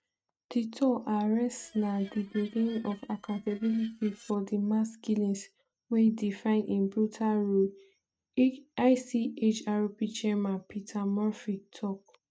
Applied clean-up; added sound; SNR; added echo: neural mask model RNNoise.